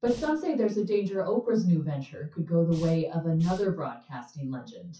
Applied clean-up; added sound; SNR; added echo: classical method WPE with log-MMSE.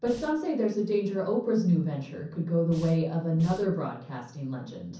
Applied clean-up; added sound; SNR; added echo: none; Breathing; 19 dB; reverberation time 0.6 s.